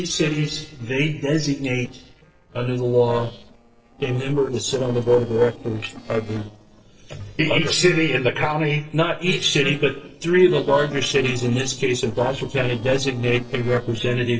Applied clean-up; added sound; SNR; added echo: neural separator model SepFormer DNS4.